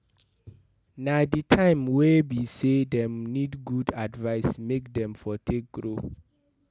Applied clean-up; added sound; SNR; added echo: none; none; none; none.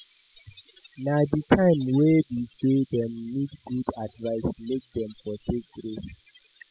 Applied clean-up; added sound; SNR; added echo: classical method spectral subtraction.